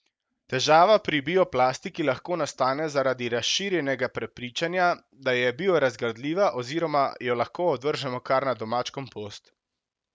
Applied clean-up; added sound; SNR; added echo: none; none; none; none.